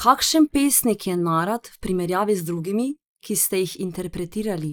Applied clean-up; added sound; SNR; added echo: neural mask model Resemble Enhance denoiser.